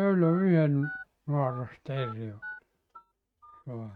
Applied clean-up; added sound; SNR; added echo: neural mask model RNNoise.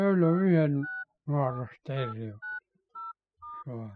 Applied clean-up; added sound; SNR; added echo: classical method spectral subtraction.